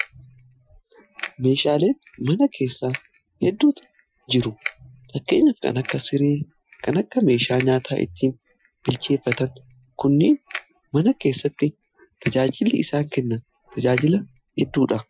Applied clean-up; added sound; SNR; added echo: classical method Wiener filter.